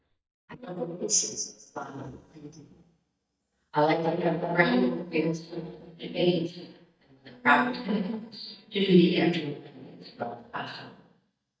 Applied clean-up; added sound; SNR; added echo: neural mask model DeepFilterNet 3.